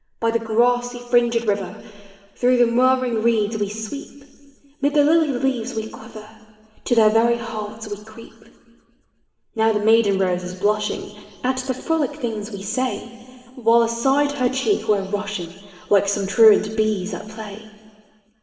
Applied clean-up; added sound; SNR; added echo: none; none; none; reverberation time 1.9 s.